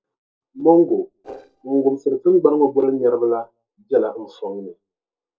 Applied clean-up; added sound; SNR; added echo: neural separator model SepFormer DNS4.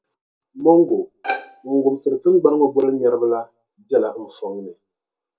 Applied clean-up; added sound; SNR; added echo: none; Bowed string instrument; 11 dB; reverberation time 0.2 s.